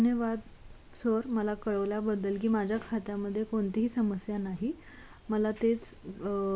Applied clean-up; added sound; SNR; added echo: none; none; none; none.